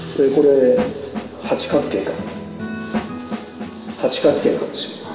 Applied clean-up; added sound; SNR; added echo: none; Snare drum; 12 dB; reverberation time 2.8 s.